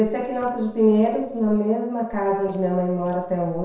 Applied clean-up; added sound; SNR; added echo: neural separator model SepFormer DNS4.